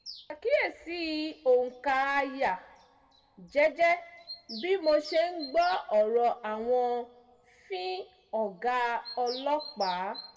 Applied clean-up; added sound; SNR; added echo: none; Bird vocalization, bird call, bird song; 19 dB; reverberation time 1.0 s.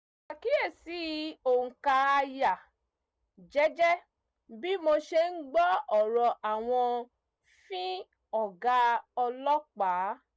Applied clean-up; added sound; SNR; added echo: none; none; none; none.